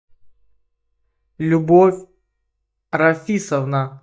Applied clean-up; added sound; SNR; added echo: neural mask model DeepFilterNet 3.